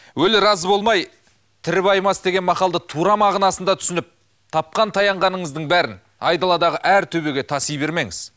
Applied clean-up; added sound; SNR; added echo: none; none; none; none.